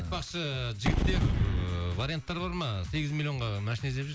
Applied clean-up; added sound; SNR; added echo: none; Gunshot, gunfire / Boom; 0 dB; none.